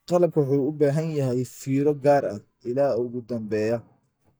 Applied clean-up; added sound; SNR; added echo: neural mask model DeepFilterNet 3.